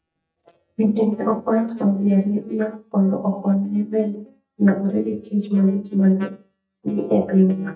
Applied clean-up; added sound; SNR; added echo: neural mask model DeepFilterNet 3.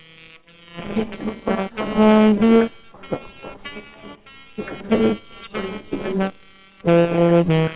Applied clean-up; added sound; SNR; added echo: neural separator model SepFormer WHAMR!.